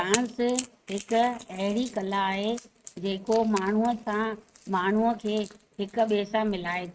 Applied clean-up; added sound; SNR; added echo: neural mask model RNNoise.